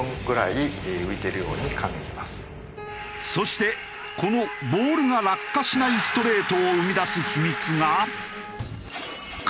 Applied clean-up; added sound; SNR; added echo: none; none; none; none.